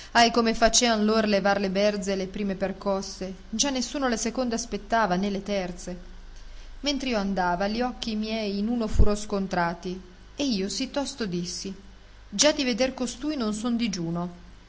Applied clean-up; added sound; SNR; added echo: none; none; none; none.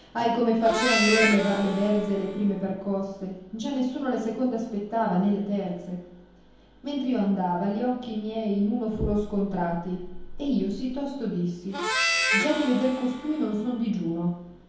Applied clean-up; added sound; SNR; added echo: none; Harmonica; 3 dB; reverberation time 2.2 s.